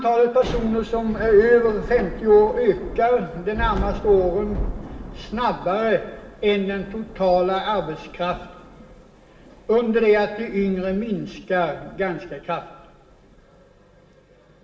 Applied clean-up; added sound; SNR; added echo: none; Thunder / Rain; 13 dB; reverberation time 0.8 s.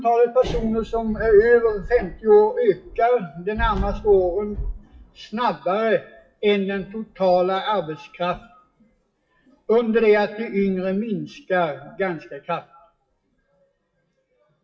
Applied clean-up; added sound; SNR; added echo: classical method WPE with log-MMSE.